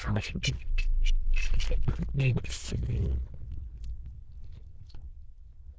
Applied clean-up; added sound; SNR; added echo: neural diffusion model UNIVERSE++.